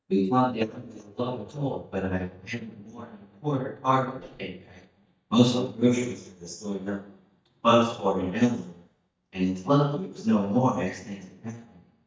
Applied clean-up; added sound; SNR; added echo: neural mask model DeepFilterNet 3.